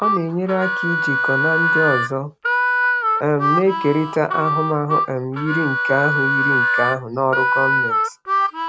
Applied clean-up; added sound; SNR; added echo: none; Harmonica; -2 dB; none.